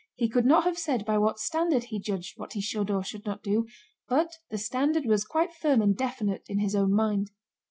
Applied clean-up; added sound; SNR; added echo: none; none; none; none.